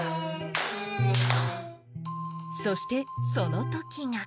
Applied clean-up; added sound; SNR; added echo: none; Electric guitar; 0 dB; none.